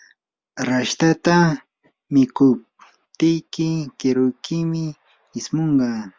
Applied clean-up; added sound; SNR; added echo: none; none; none; none.